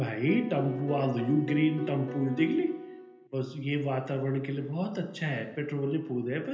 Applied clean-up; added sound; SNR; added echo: none; Piano; 10 dB; reverberation time 0.8 s.